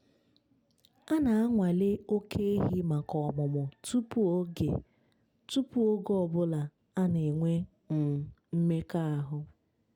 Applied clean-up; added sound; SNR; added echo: none; none; none; none.